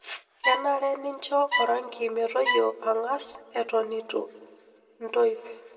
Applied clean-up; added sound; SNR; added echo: none; Bowed string instrument; 4 dB; reverberation time 1.0 s.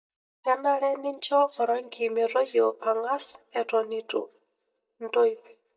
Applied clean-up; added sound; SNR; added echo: neural mask model DeepFilterNet 3.